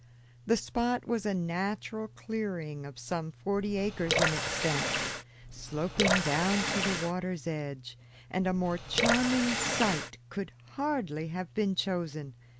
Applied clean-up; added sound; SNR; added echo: none; Water tap, faucet / Water; 0 dB; none.